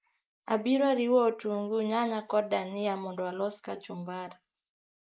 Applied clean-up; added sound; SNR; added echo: neural mask model Resemble Enhance denoiser.